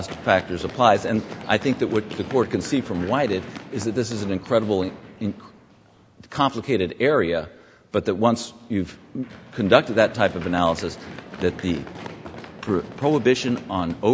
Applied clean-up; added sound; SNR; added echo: none; Run; 16 dB; none.